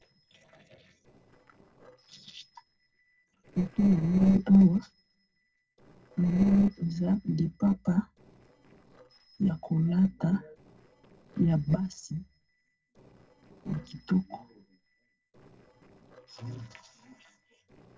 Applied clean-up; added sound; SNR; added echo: neural separator model SepFormer DNS4.